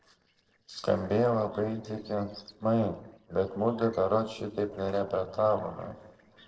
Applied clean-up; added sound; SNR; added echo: neural separator model SepFormer DNS4.